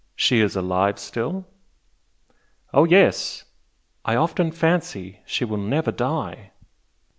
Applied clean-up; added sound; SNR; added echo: none; none; none; none.